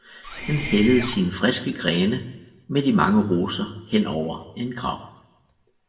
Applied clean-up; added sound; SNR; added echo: none; Mechanisms; 8 dB; reverberation time 0.8 s.